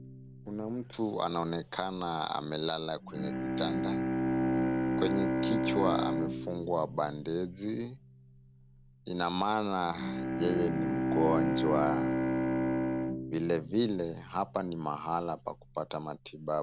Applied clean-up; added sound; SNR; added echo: none; Bowed string instrument; 0 dB; none.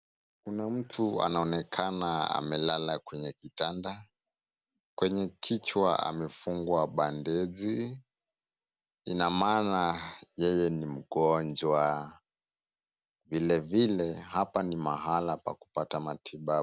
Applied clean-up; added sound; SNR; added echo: none; none; none; none.